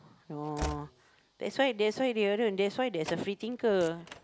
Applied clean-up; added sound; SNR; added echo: none; Slam / Train; 15 dB; none.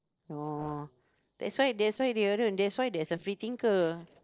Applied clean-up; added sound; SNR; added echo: neural separator model SepFormer DNS4.